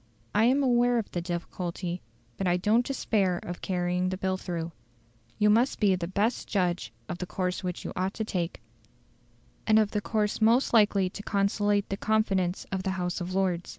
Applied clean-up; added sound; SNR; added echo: none; none; none; none.